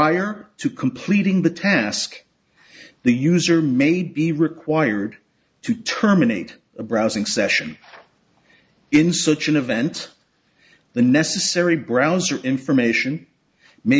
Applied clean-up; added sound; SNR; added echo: none; none; none; none.